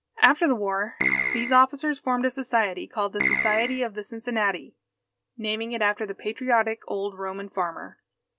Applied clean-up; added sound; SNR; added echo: none; Keyboard (musical); -1 dB; none.